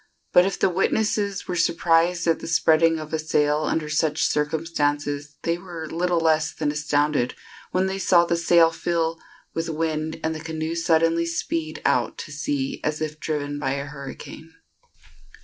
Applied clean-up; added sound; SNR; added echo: none; none; none; none.